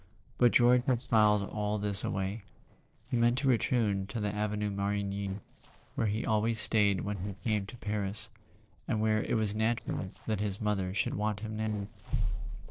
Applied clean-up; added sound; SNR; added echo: neural separator model SepFormer DNS4.